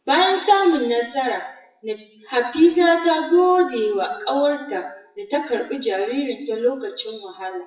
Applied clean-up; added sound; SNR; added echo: classical method WPE with log-MMSE.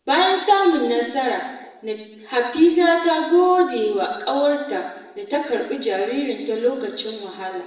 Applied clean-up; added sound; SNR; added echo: neural separator model SepFormer DNS4.